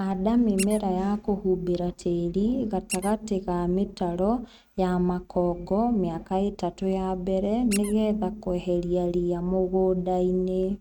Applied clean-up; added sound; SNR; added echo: neural mask model RNNoise.